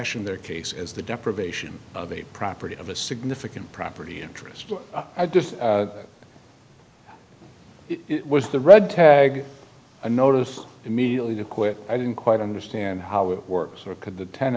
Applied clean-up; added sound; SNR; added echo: none; none; none; none.